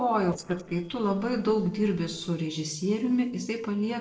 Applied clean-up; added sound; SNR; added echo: neural separator model SepFormer DNS4.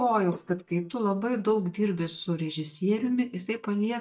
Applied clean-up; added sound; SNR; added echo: neural mask model DeepFilterNet 3.